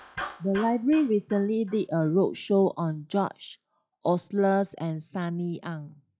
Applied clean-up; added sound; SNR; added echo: classical method log-MMSE.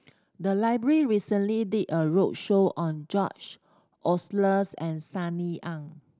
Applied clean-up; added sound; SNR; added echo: none; none; none; none.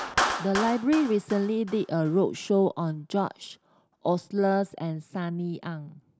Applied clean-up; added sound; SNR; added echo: none; Clapping; 9 dB; none.